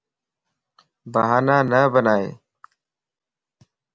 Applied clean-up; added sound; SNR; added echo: none; none; none; none.